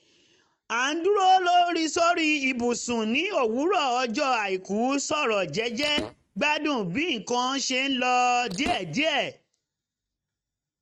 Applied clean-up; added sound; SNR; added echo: neural mask model RNNoise.